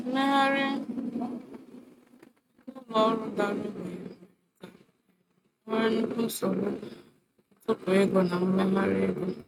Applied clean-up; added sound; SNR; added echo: neural mask model RNNoise.